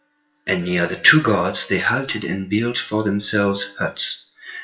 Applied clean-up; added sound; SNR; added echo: classical method WPE with log-MMSE.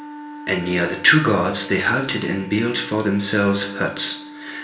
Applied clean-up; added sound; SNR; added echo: none; Wind instrument, woodwind instrument; 16 dB; reverberation time 0.4 s.